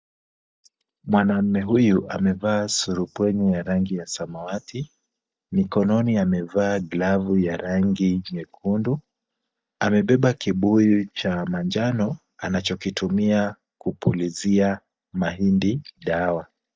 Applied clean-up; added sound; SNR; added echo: neural mask model DeepFilterNet 3.